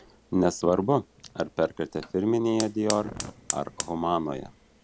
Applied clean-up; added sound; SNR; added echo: none; Fire; 12 dB; none.